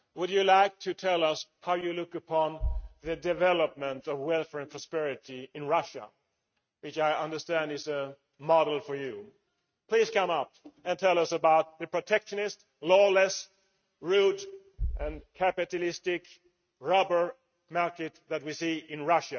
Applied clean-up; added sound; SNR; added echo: neural mask model RNNoise.